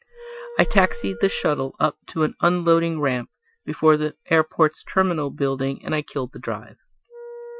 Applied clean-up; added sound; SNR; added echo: classical method Wiener filter.